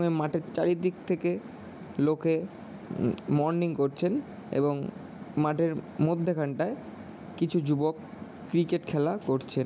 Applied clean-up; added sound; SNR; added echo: none; none; none; none.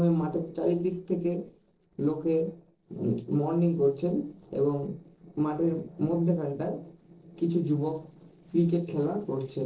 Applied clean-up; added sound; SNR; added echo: neural separator model SepFormer DNS4.